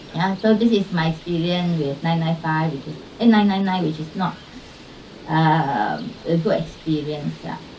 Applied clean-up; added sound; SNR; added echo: none; Bird; 19 dB; reverberation time 0.3 s.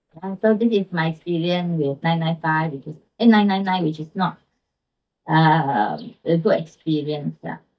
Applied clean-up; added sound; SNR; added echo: neural mask model DeepFilterNet 3.